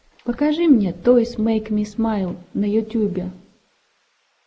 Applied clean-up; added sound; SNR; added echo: neural mask model Resemble Enhance denoiser.